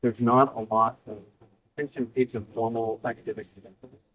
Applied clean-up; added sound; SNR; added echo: neural mask model DeepFilterNet 3.